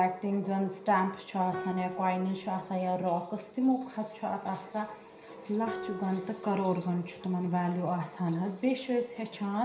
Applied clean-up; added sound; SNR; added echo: none; Guitar; 15 dB; reverberation time 0.5 s.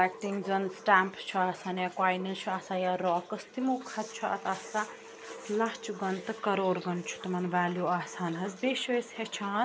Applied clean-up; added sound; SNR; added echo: none; none; none; none.